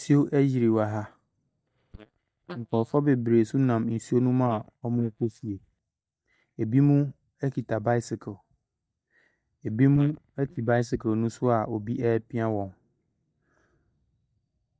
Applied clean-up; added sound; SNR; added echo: neural mask model DeepFilterNet 3.